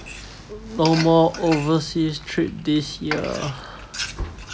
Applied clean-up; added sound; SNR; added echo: none; Frying (food); 13 dB; none.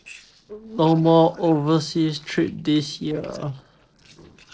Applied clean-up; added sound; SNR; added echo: neural separator model SepFormer DNS4.